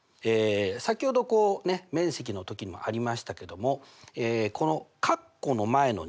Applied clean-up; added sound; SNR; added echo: none; none; none; none.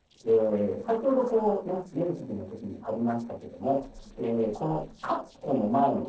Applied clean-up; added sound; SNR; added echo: neural separator model SepFormer DNS4.